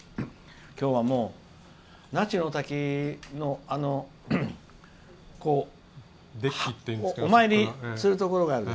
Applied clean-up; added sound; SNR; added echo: none; none; none; none.